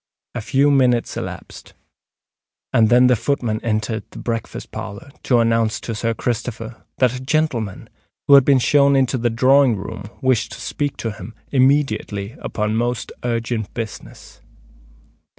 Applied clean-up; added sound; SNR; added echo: none; none; none; none.